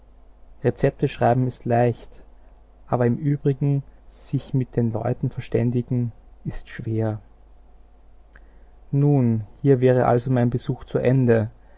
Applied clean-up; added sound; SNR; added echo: none; none; none; none.